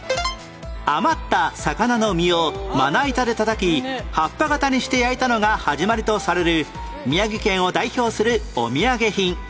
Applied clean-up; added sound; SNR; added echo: none; none; none; none.